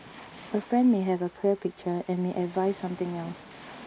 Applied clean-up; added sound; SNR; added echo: none; Waves, surf; 19 dB; none.